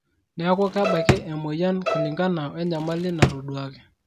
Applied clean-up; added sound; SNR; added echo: none; Drawer open or close + Bowed string instrument; 1 dB; none.